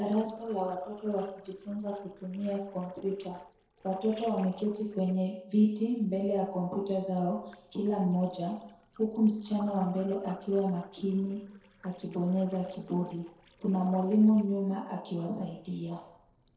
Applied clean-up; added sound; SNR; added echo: neural separator model SepFormer DNS4.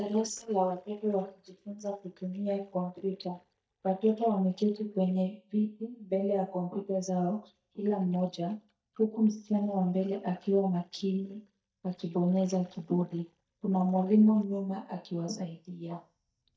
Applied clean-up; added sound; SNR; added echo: neural mask model DeepFilterNet 3.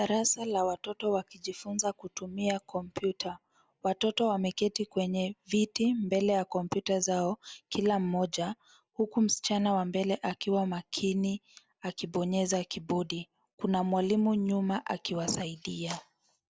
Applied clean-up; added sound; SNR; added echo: none; none; none; none.